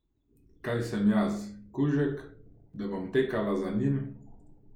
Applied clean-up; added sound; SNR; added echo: none; none; none; none.